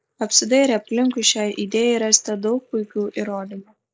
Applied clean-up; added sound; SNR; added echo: neural mask model Resemble Enhance denoiser.